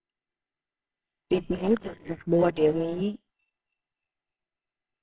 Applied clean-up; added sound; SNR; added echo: neural separator model SepFormer WHAMR!.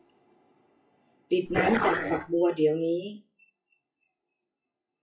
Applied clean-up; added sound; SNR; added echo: classical method WPE with log-MMSE.